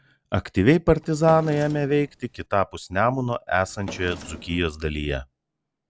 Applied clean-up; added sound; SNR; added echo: none; Drawer open or close; 17 dB; none.